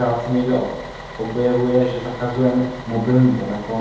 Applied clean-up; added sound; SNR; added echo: none; Bus; 16 dB; reverberation time 2.0 s.